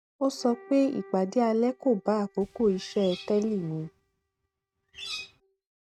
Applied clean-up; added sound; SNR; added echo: neural mask model RNNoise.